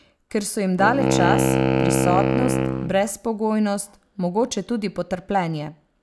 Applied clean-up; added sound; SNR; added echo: none; Wind instrument, woodwind instrument; -2 dB; none.